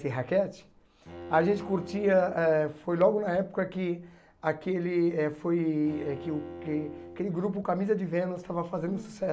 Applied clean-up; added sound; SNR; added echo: none; Bowed string instrument; 17 dB; none.